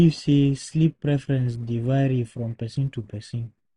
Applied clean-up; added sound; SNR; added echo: none; none; none; none.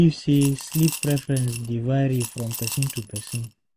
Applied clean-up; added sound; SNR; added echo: none; Coin (dropping) / Glass; 12 dB; none.